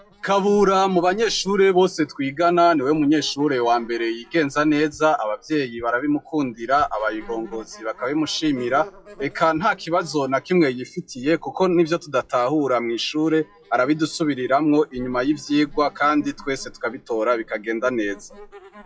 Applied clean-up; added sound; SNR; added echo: classical method WPE with log-MMSE.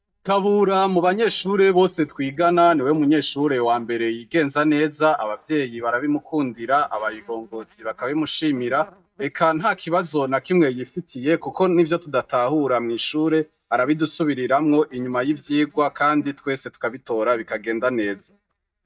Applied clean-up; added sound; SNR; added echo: neural mask model DeepFilterNet 3.